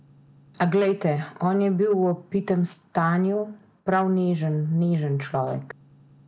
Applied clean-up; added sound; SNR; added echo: none; none; none; none.